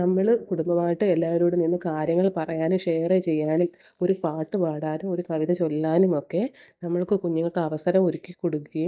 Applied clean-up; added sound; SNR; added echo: neural mask model DeepFilterNet 3.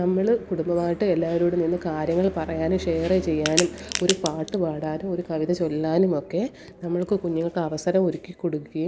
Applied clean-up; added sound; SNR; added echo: none; Crack; 5 dB; none.